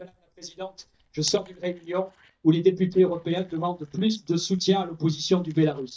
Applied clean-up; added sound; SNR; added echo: neural mask model DeepFilterNet 3.